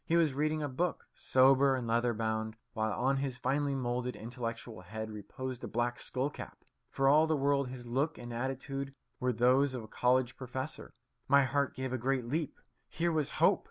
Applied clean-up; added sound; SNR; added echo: none; none; none; none.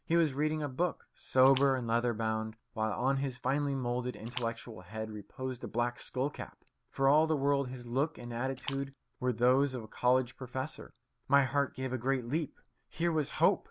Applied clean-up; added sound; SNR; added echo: none; Splash, splatter; 20 dB; none.